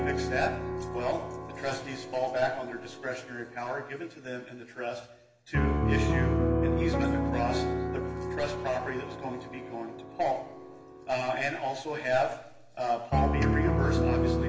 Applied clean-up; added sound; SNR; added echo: none; Piano; -2 dB; reverberation time 1.0 s.